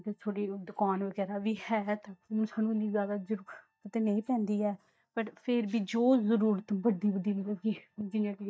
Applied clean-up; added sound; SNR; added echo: neural mask model DeepFilterNet 3.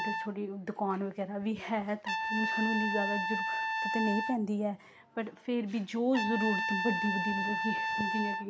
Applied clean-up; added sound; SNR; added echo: none; Trumpet; 1 dB; none.